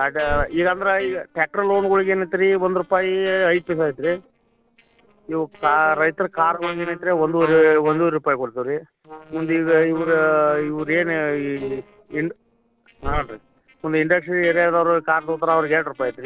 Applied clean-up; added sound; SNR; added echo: neural separator model SepFormer DNS4.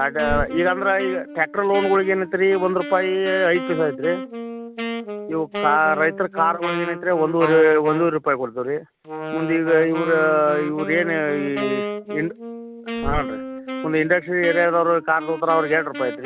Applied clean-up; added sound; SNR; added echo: none; Wind instrument, woodwind instrument + Bird; 9 dB; none.